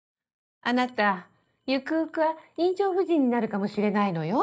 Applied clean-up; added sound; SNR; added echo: neural mask model DeepFilterNet 3.